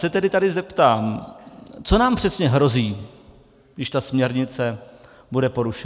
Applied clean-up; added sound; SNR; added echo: none; none; none; none.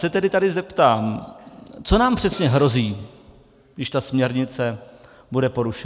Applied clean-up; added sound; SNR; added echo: none; Cymbal; 13 dB; none.